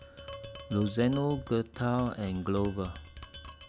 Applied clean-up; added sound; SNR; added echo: none; Tap; 11 dB; none.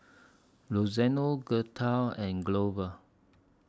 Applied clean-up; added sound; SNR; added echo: none; none; none; none.